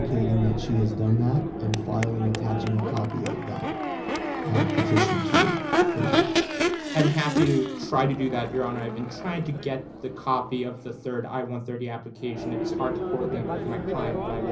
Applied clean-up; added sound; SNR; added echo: none; Crowd / Race car, auto racing / Accelerating, revving, vroom; 1 dB; reverberation time 0.5 s.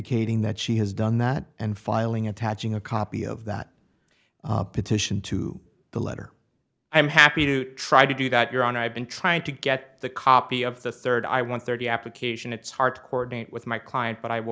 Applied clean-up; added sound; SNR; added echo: none; none; none; none.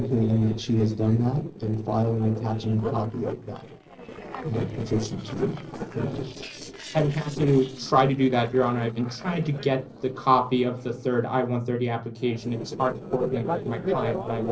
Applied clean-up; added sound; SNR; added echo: neural separator model SepFormer DNS4.